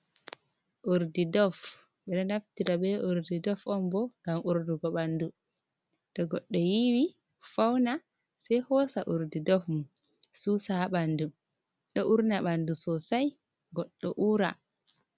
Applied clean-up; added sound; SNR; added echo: none; none; none; none.